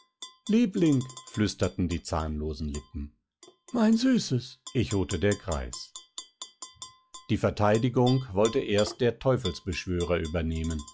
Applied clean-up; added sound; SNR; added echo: classical method log-MMSE.